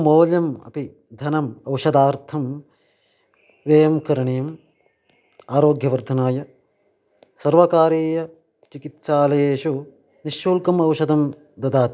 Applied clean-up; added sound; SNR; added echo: none; none; none; none.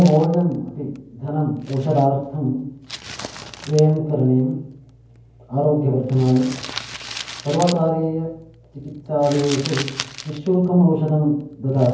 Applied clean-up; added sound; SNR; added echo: none; Crumpling, crinkling; 16 dB; reverberation time 0.9 s.